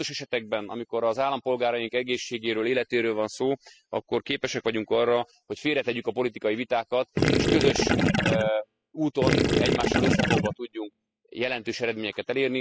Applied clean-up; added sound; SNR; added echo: classical method spectral subtraction.